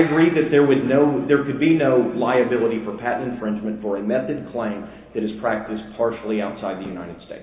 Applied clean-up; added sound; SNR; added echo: none; none; none; reverberation time 2.2 s.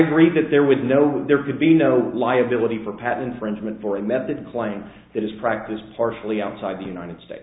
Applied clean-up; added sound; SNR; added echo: none; none; none; none.